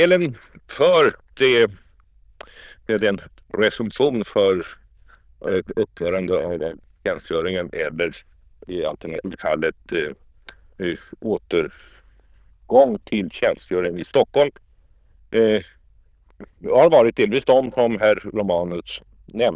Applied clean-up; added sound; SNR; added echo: neural diffusion model UNIVERSE++.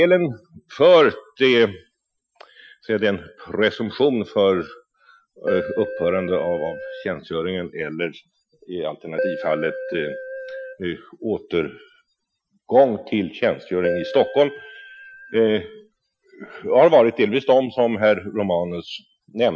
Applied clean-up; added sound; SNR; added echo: classical method Wiener filter.